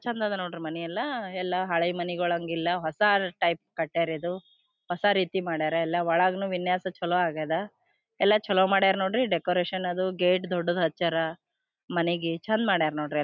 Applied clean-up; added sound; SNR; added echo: none; none; none; none.